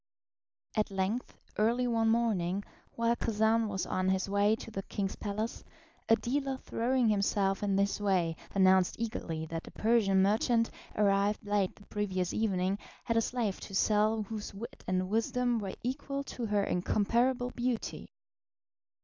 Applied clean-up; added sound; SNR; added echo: none; none; none; none.